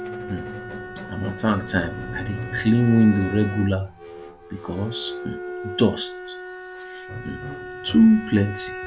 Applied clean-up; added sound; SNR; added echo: none; Squeak + Bowed string instrument; 10 dB; none.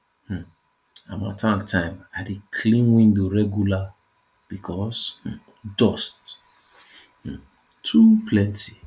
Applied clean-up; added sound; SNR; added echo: none; none; none; none.